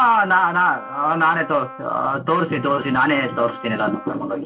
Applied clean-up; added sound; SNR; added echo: none; Wind instrument, woodwind instrument; 16 dB; reverberation time 0.2 s.